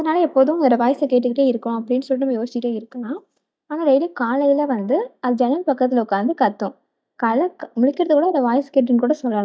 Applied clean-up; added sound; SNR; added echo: neural mask model DeepFilterNet 3.